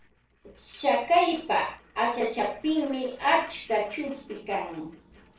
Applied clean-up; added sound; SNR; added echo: neural separator model SepFormer DNS4.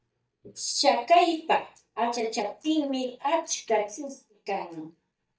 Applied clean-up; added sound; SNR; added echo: neural mask model DeepFilterNet 3.